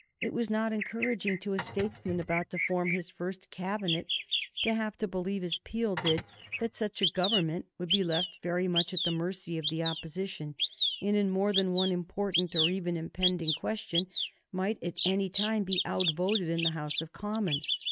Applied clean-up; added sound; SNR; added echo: neural mask model RNNoise.